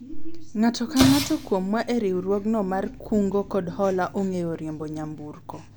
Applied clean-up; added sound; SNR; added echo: none; Explosion; 6 dB; none.